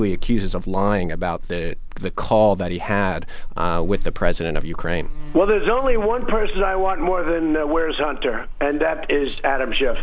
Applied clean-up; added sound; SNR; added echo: none; Buzz; 1 dB; none.